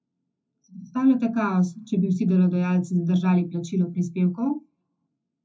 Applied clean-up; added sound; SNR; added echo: none; none; none; reverberation time 0.3 s.